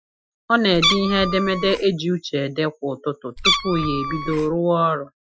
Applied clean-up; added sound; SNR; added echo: classical method Wiener filter.